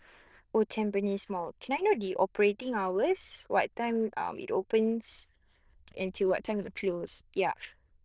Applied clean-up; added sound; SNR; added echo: neural diffusion model UNIVERSE++.